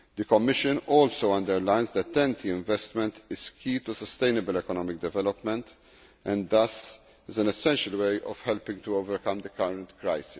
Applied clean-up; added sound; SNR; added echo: none; none; none; none.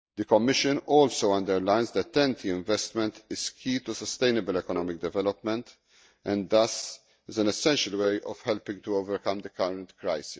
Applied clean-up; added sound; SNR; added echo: neural mask model DeepFilterNet 3.